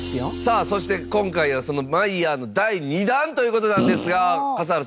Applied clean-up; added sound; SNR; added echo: none; Fart; 1 dB; none.